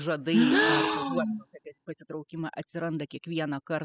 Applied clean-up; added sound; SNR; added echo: classical method spectral subtraction.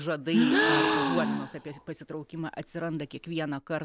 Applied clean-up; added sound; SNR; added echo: none; Gasp; -4 dB; none.